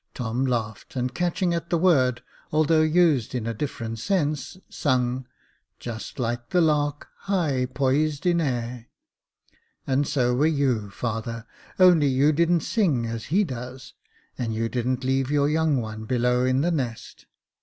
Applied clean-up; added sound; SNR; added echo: none; none; none; none.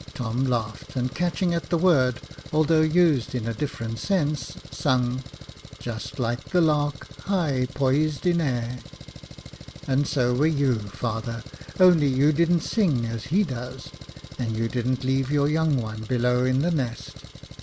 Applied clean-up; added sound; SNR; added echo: none; Engine; 16 dB; none.